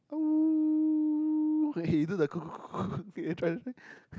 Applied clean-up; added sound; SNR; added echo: none; none; none; none.